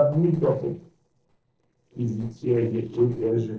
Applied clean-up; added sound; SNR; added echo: neural separator model SepFormer DNS4.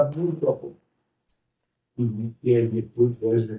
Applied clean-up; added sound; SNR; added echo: neural mask model DeepFilterNet 3.